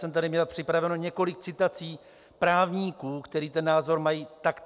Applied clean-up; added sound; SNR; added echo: none; none; none; none.